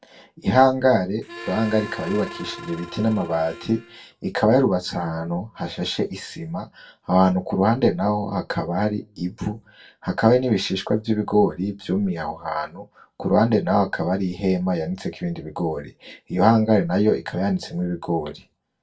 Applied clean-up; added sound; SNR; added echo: none; Harmonica; 14 dB; reverberation time 0.1 s.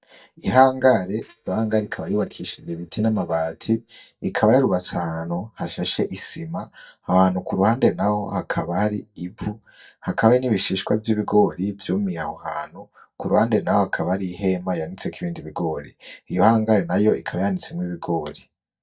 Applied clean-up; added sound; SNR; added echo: neural mask model DeepFilterNet 3.